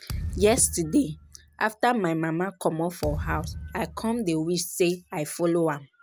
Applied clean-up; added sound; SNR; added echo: none; Thump, thud; 12 dB; none.